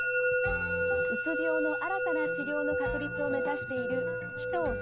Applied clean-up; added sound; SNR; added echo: none; Musical instrument; -5 dB; none.